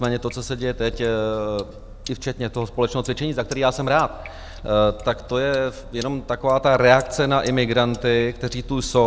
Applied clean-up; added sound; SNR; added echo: none; Sink (filling or washing); 16 dB; none.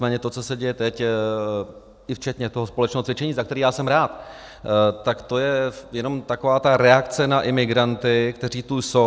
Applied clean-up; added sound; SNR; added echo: none; none; none; none.